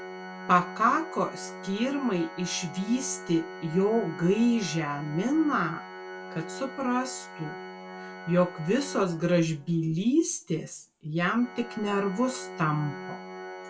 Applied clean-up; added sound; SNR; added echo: none; Organ; 13 dB; reverberation time 0.2 s.